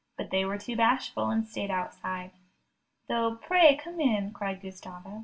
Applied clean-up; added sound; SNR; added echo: none; none; none; reverberation time 0.2 s.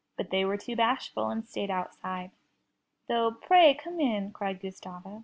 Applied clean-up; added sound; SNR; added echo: none; none; none; none.